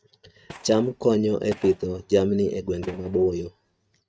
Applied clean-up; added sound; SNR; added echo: neural mask model RNNoise.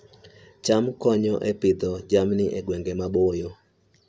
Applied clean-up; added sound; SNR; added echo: none; none; none; none.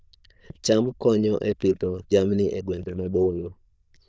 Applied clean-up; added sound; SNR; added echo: neural diffusion model UNIVERSE++.